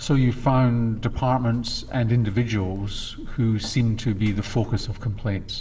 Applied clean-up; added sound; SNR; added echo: none; Buzz; 12 dB; reverberation time 1.3 s.